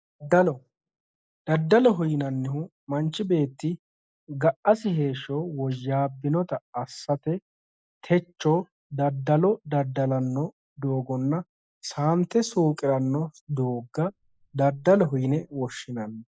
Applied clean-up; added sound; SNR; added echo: neural mask model Resemble Enhance denoiser.